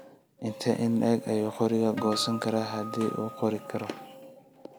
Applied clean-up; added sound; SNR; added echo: none; Acoustic guitar; 11 dB; none.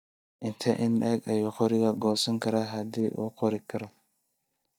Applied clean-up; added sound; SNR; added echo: neural mask model DeepFilterNet 3.